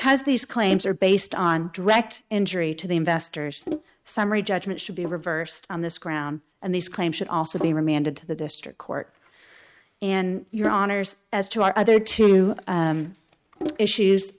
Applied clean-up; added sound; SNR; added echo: neural mask model RNNoise.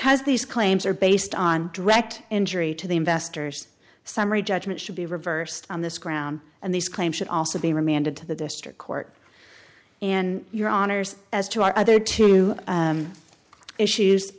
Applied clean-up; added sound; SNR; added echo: none; none; none; none.